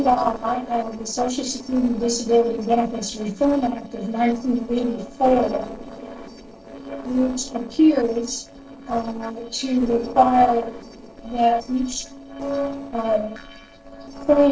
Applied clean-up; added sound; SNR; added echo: neural separator model SepFormer DNS4.